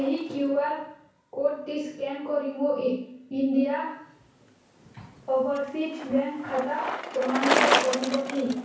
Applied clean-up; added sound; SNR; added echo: none; Bicycle; 4 dB; reverberation time 0.6 s.